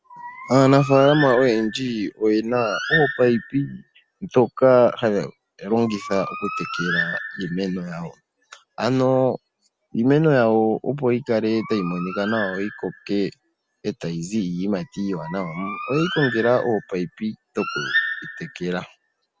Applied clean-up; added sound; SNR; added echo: none; Bird; 11 dB; none.